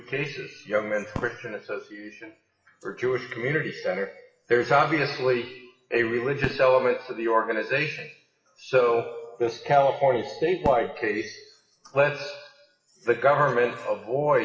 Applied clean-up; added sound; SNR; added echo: classical method WPE with log-MMSE.